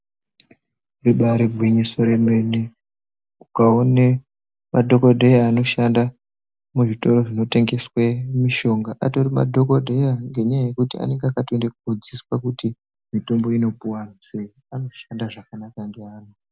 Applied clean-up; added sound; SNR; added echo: none; none; none; none.